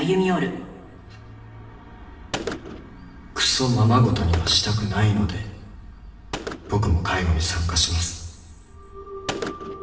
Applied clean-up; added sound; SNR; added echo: none; Gunshot, gunfire; 14 dB; reverberation time 1.1 s.